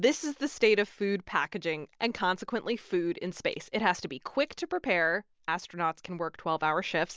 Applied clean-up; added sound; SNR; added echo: none; none; none; none.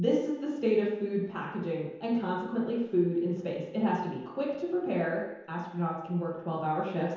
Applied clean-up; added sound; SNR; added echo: none; none; none; reverberation time 0.9 s.